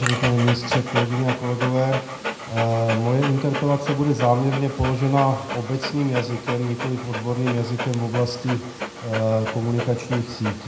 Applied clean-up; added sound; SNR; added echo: none; Dog; 8 dB; reverberation time 0.7 s.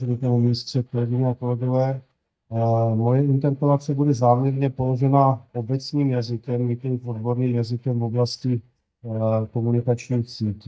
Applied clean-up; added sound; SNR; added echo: neural mask model DeepFilterNet 3.